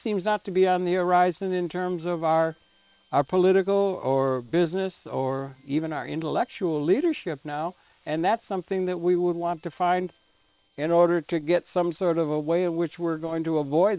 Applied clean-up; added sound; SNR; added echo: neural separator model SepFormer WHAM!.